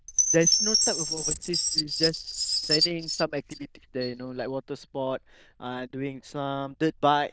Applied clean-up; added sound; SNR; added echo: neural diffusion model UNIVERSE++.